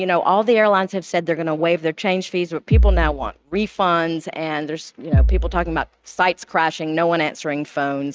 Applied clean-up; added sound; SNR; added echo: neural mask model RNNoise.